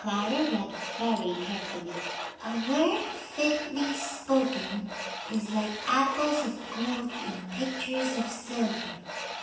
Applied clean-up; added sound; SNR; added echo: none; Tools; 8 dB; reverberation time 0.9 s.